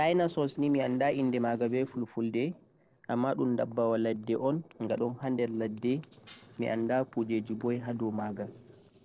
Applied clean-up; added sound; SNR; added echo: neural separator model SepFormer DNS4.